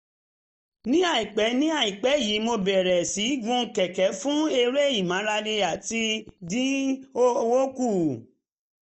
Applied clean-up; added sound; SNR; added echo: neural mask model DeepFilterNet 3.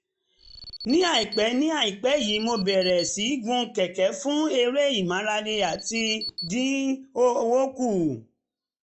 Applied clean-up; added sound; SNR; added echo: classical method log-MMSE.